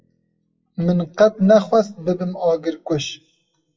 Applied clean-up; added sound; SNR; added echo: classical method WPE with log-MMSE.